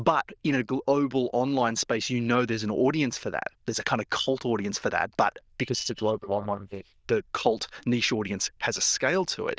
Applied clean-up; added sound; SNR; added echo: neural diffusion model UNIVERSE++.